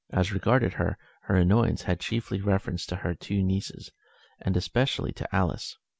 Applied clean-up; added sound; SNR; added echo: none; none; none; none.